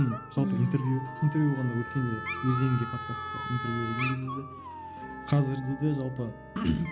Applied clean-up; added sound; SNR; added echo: none; Dog + Wind instrument, woodwind instrument; 10 dB; none.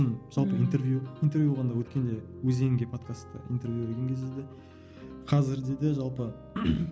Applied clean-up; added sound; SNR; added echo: none; none; none; none.